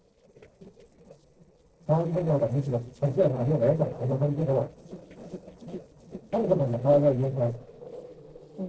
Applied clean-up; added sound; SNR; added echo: neural separator model SepFormer DNS4.